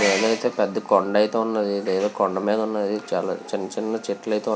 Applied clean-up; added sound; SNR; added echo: none; none; none; none.